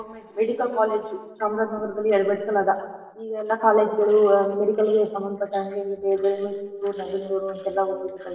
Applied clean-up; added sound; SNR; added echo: neural separator model SepFormer DNS4.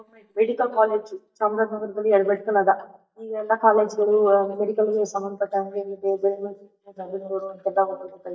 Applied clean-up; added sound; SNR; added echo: neural mask model DeepFilterNet 3.